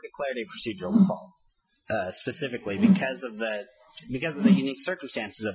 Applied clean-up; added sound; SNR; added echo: classical method Wiener filter.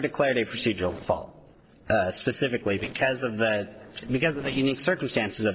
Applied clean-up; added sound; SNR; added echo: neural separator model SepFormer DNS4.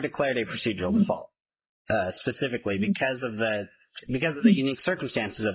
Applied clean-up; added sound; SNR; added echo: neural mask model Resemble Enhance denoiser.